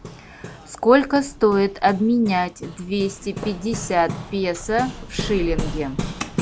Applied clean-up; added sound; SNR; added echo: none; Hammer; 9 dB; none.